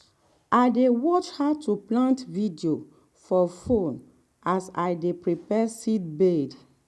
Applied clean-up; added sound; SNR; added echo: none; none; none; none.